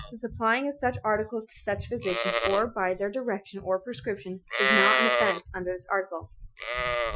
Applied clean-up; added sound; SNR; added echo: classical method Wiener filter.